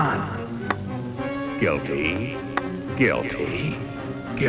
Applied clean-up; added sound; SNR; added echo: none; Tap / Glass; 12 dB; none.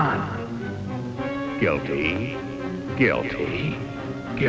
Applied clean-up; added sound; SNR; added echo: none; none; none; none.